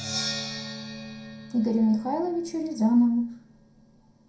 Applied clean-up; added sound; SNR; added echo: none; Percussion; 11 dB; reverberation time 0.5 s.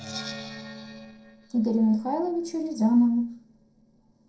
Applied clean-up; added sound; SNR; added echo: neural separator model SepFormer DNS4.